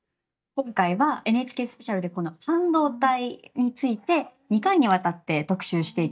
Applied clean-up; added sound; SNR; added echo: neural mask model DeepFilterNet 3.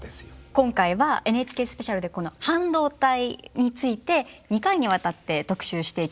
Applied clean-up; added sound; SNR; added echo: none; none; none; none.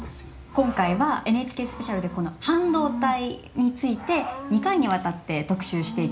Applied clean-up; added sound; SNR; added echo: none; Cricket / Growling; 12 dB; reverberation time 0.4 s.